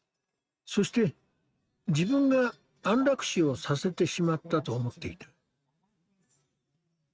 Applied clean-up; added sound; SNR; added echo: neural mask model RNNoise.